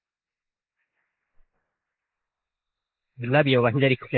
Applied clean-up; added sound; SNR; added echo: neural mask model Resemble Enhance denoiser.